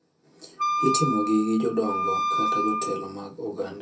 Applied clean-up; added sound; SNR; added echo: none; Wind instrument, woodwind instrument; 0 dB; reverberation time 0.3 s.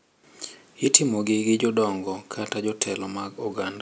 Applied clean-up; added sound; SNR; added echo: none; none; none; none.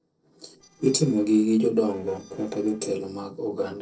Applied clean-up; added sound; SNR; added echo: neural separator model SepFormer DNS4.